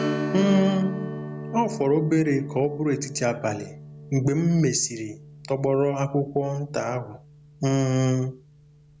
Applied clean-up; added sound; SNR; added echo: none; Strum; 10 dB; none.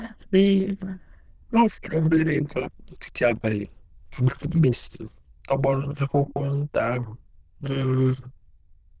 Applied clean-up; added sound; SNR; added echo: neural diffusion model UNIVERSE++.